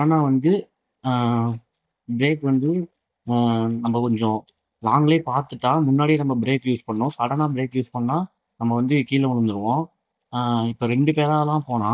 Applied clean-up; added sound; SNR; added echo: neural mask model DeepFilterNet 3.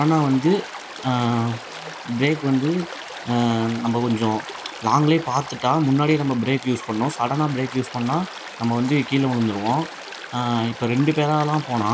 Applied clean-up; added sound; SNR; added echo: none; Stream; 14 dB; none.